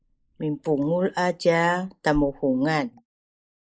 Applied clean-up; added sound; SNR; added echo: neural mask model Resemble Enhance denoiser.